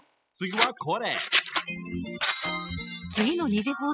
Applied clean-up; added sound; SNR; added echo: classical method spectral subtraction.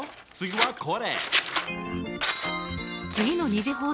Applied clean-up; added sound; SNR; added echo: none; Scissors; 0 dB; none.